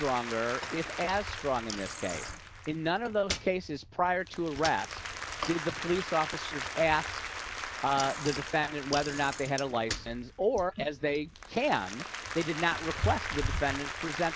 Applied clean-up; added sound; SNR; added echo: none; Bicycle + Applause; 6 dB; none.